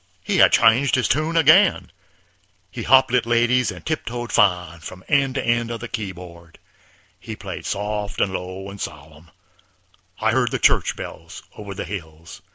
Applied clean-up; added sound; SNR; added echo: none; none; none; none.